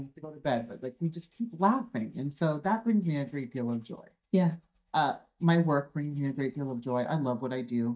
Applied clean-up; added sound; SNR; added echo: neural mask model DeepFilterNet 3.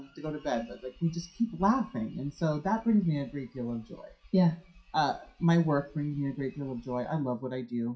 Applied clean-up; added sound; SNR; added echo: classical method WPE with log-MMSE.